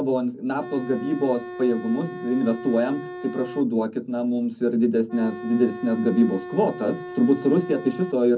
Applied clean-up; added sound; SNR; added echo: none; Organ; 12 dB; reverberation time 0.4 s.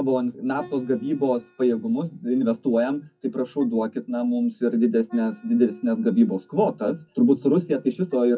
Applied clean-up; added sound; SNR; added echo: classical method WPE with log-MMSE.